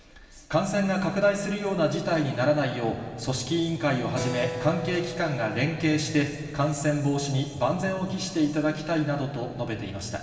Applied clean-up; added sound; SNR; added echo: none; Keyboard (musical); 16 dB; reverberation time 2.5 s.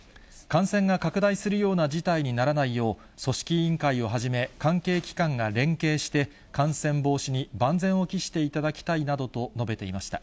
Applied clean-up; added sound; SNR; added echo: none; none; none; none.